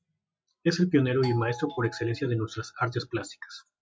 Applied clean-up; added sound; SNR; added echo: classical method log-MMSE.